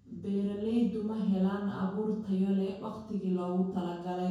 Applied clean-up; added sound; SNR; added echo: none; none; none; reverberation time 0.6 s.